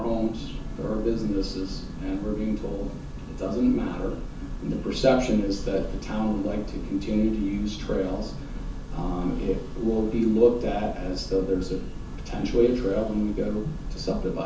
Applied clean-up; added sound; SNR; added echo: none; Church bell; 7 dB; reverberation time 0.9 s.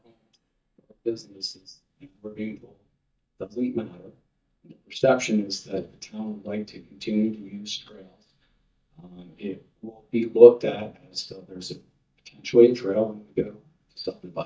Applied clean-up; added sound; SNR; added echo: neural mask model DeepFilterNet 3.